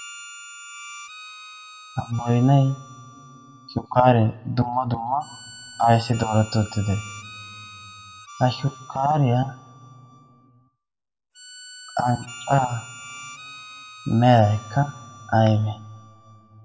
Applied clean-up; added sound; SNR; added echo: none; Harmonica; 19 dB; reverberation time 1.1 s.